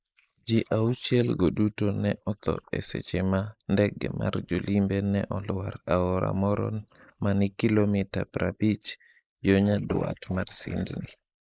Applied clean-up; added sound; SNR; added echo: neural mask model Resemble Enhance denoiser.